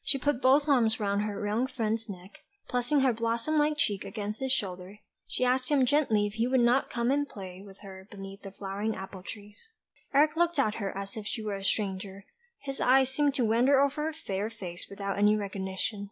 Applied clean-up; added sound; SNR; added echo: none; none; none; none.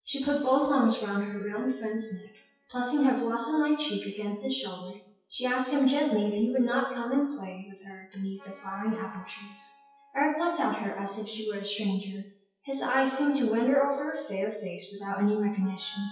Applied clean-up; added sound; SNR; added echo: classical method WPE with log-MMSE.